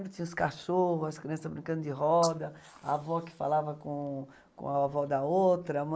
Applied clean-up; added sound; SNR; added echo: neural mask model Resemble Enhance denoiser.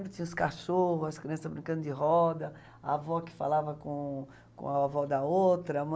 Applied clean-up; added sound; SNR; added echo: none; none; none; none.